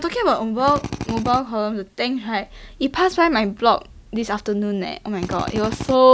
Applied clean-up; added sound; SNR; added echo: none; Drill; 8 dB; none.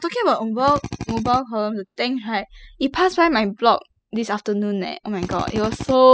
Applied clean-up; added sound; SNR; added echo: classical method spectral subtraction.